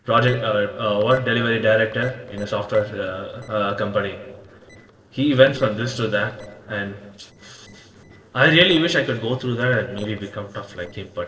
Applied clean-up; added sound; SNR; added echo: neural separator model SepFormer DNS4.